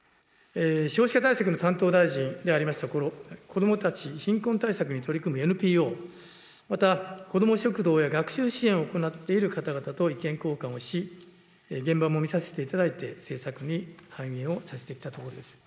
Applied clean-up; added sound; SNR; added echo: neural mask model Resemble Enhance denoiser.